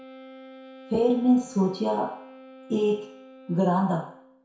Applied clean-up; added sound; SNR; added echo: none; Wind instrument, woodwind instrument; 20 dB; reverberation time 0.6 s.